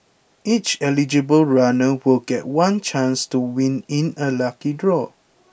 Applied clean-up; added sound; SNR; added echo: none; none; none; none.